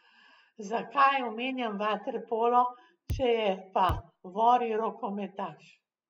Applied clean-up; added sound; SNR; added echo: none; Bass drum; 7 dB; none.